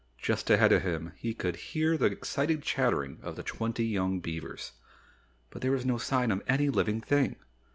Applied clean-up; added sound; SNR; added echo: none; none; none; none.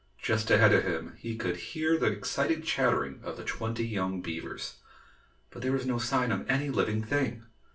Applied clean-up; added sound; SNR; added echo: none; none; none; reverberation time 0.2 s.